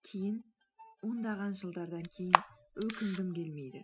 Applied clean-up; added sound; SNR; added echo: classical method spectral subtraction.